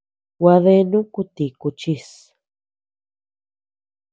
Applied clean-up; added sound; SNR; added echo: none; none; none; none.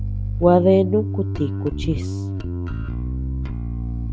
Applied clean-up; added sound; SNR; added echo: none; Bass guitar; 3 dB; none.